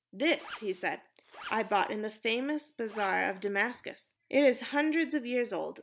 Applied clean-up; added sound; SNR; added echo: none; Zipper (clothing); 17 dB; none.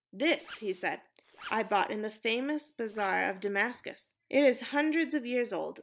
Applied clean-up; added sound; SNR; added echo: neural separator model SepFormer DNS4.